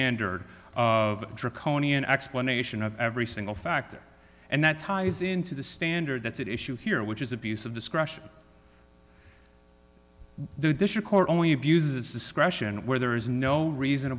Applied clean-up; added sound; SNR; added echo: none; none; none; none.